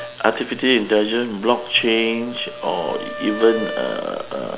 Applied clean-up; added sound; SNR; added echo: none; Wind instrument, woodwind instrument; 13 dB; none.